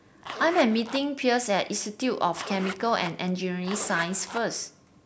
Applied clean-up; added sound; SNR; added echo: none; Zipper (clothing); 11 dB; none.